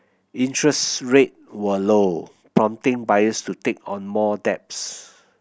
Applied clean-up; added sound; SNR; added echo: none; none; none; none.